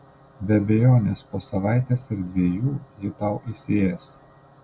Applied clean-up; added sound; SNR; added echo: none; none; none; none.